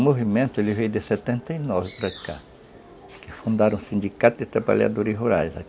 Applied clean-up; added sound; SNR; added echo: none; none; none; none.